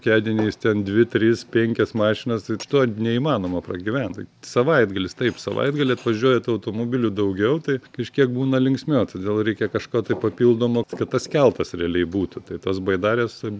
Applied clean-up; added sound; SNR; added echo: none; none; none; none.